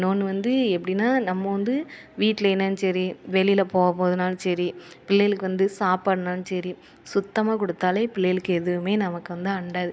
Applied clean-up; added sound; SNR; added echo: none; none; none; none.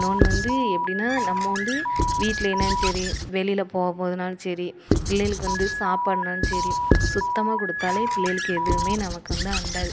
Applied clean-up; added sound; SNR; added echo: none; Squeak / Writing + Alarm; -2 dB; none.